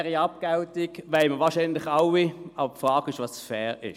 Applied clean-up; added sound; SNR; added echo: none; none; none; none.